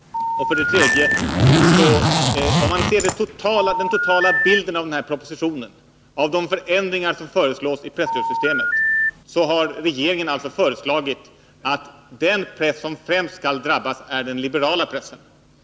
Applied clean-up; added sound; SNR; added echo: none; Zipper (clothing) + Telephone; -3 dB; none.